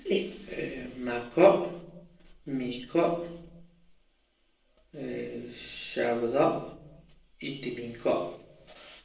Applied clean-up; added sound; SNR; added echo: none; none; none; reverberation time 0.2 s.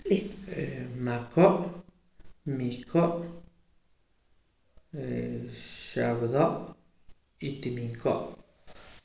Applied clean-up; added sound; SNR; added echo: none; none; none; none.